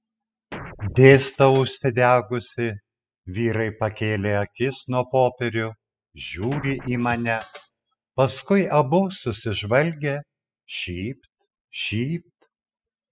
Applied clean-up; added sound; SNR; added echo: classical method spectral subtraction.